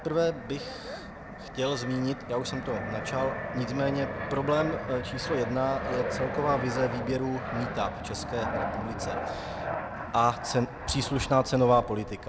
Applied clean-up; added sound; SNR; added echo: none; Fixed-wing aircraft, airplane; 6 dB; none.